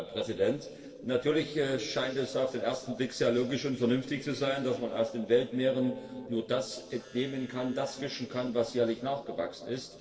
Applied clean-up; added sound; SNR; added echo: neural separator model SepFormer DNS4.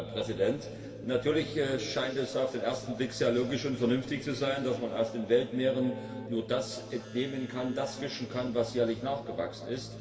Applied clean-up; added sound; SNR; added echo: none; Keyboard (musical); 15 dB; reverberation time 2.5 s.